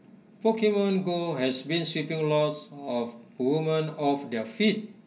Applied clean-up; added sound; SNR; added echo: none; none; none; reverberation time 0.2 s.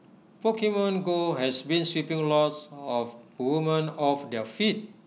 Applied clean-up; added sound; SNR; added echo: none; none; none; none.